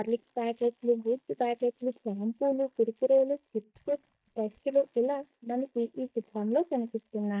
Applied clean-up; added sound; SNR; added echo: neural mask model DeepFilterNet 3.